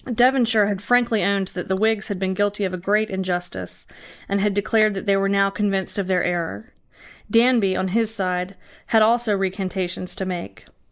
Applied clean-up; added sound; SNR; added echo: neural mask model Resemble Enhance denoiser.